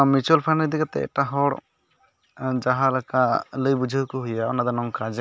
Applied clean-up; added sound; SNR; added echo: none; none; none; none.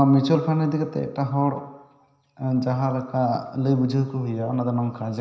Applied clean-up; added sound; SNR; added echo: none; none; none; reverberation time 0.9 s.